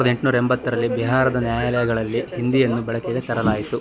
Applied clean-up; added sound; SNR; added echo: none; Subway, metro, underground; 11 dB; none.